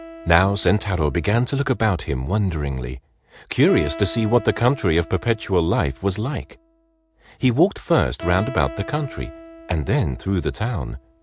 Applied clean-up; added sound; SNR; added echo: none; Acoustic guitar; 18 dB; none.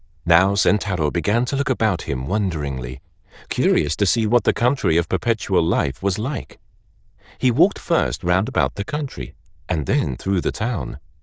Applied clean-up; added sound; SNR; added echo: neural diffusion model UNIVERSE++.